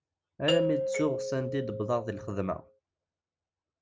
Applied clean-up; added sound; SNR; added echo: none; Doorbell; 0 dB; none.